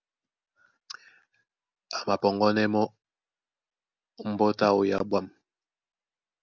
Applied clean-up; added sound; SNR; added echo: none; none; none; none.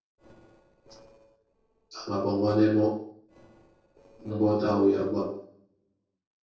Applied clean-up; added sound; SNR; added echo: neural separator model SepFormer DNS4.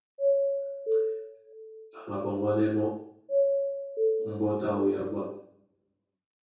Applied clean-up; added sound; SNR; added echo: none; Doorbell; -3 dB; reverberation time 0.6 s.